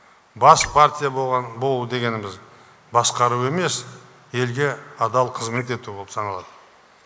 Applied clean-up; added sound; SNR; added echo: neural mask model Resemble Enhance denoiser.